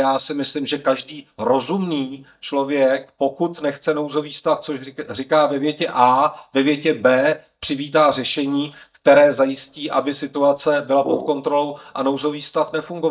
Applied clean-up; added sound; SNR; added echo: neural mask model DeepFilterNet 3.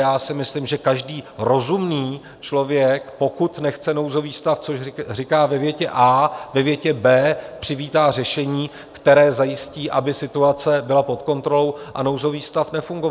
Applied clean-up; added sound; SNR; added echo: none; none; none; none.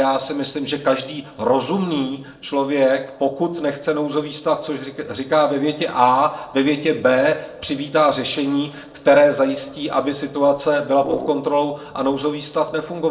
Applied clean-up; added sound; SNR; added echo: neural separator model SepFormer DNS4.